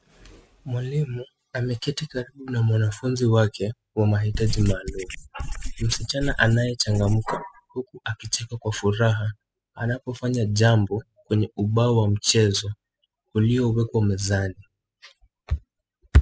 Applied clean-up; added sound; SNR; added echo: classical method spectral subtraction.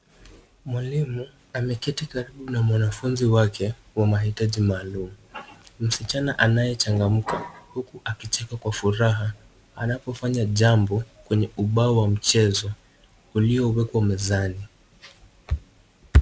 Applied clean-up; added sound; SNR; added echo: none; none; none; none.